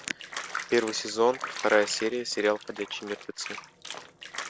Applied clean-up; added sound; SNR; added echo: none; Bathtub (filling or washing); 10 dB; none.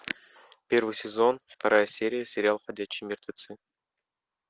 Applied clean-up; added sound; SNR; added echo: none; none; none; none.